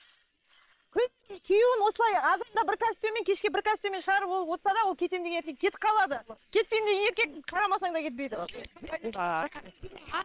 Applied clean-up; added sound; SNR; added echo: neural separator model SepFormer WHAM!.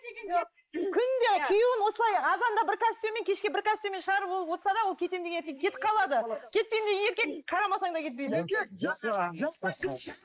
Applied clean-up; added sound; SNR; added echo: neural mask model Resemble Enhance denoiser.